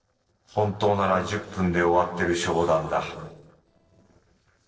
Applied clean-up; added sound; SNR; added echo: neural separator model SepFormer DNS4.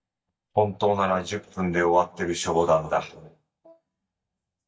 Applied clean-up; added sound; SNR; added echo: neural mask model DeepFilterNet 3.